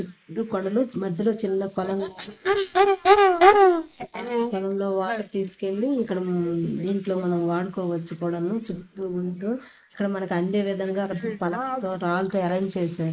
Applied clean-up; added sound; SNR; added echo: neural mask model Resemble Enhance denoiser.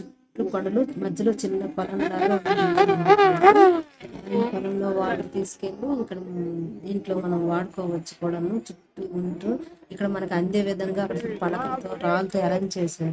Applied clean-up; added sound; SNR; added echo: neural mask model RNNoise.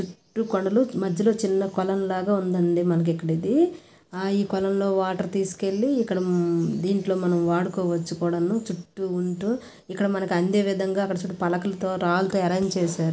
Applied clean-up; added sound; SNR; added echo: none; none; none; none.